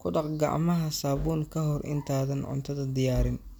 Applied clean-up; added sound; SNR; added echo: none; none; none; none.